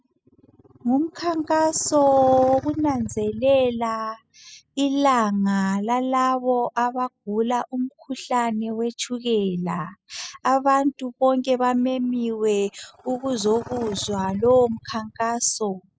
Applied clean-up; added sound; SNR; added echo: classical method spectral subtraction.